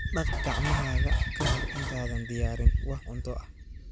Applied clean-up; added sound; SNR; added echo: none; Dishes, pots, and pans + Bird; 9 dB; none.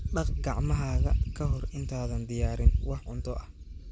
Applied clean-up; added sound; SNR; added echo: none; none; none; none.